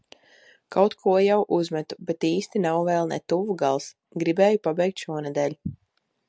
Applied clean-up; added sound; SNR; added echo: none; none; none; none.